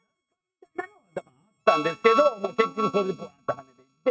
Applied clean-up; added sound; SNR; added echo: neural mask model RNNoise.